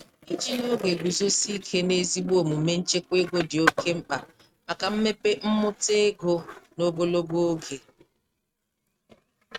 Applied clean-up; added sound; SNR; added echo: neural mask model RNNoise.